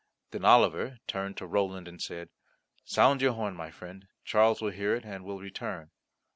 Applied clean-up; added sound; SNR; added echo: none; none; none; none.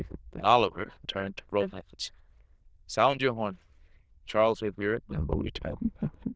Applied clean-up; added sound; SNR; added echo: neural diffusion model UNIVERSE++.